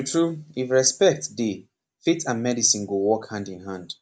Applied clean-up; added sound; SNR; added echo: none; none; none; none.